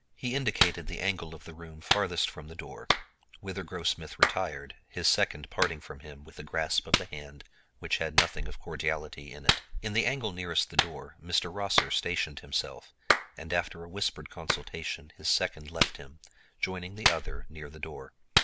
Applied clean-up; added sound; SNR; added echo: none; Clapping; 0 dB; none.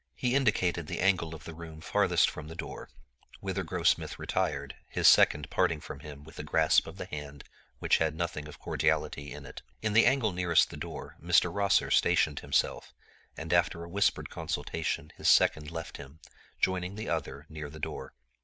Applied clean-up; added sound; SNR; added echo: none; none; none; none.